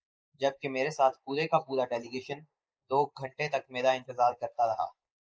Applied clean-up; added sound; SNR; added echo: neural mask model Resemble Enhance denoiser.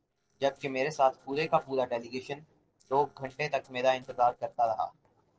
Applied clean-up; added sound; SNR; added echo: neural separator model SepFormer DNS4.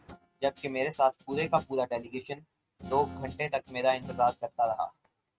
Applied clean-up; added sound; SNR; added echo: neural mask model RNNoise.